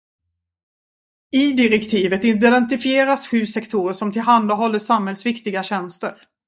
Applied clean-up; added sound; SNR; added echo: neural mask model DeepFilterNet 3.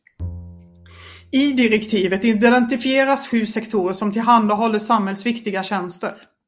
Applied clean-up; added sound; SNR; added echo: none; Bowed string instrument; 19 dB; none.